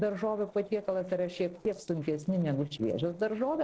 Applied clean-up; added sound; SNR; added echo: neural separator model SepFormer DNS4.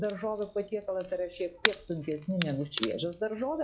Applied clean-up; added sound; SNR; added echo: classical method log-MMSE.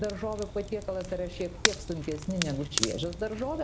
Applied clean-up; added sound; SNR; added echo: none; Crackle; 2 dB; none.